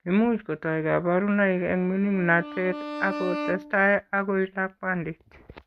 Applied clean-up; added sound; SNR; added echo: neural mask model RNNoise.